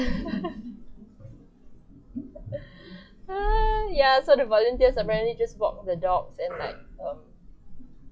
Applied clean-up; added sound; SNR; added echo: classical method log-MMSE.